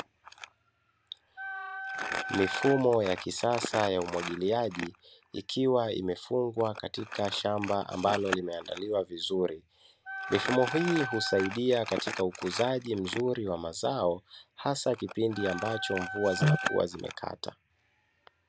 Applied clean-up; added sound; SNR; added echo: none; Crumpling, crinkling + Wind instrument, woodwind instrument; 9 dB; none.